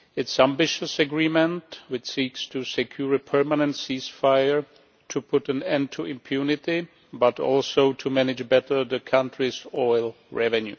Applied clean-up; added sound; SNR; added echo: none; none; none; none.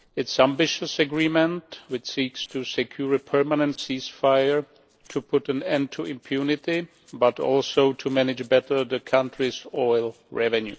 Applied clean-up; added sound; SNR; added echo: neural separator model SepFormer DNS4.